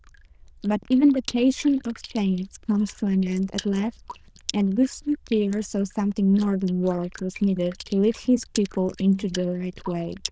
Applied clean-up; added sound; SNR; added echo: neural diffusion model UNIVERSE++.